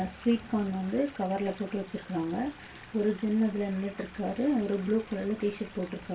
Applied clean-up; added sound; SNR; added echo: none; Stream / Liquid; 19 dB; reverberation time 0.2 s.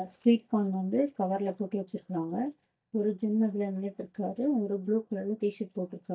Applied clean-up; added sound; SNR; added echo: neural mask model DeepFilterNet 3.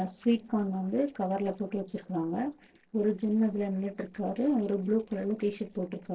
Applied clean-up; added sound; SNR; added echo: neural separator model SepFormer DNS4.